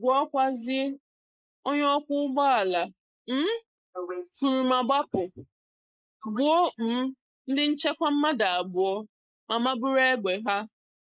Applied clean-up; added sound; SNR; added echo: neural mask model Resemble Enhance denoiser.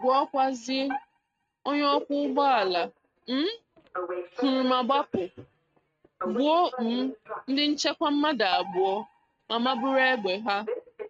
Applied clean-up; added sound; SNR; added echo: neural mask model RNNoise.